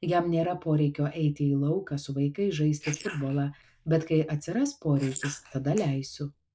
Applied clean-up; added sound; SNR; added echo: neural mask model Resemble Enhance denoiser.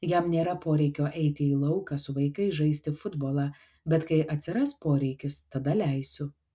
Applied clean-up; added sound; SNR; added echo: none; none; none; none.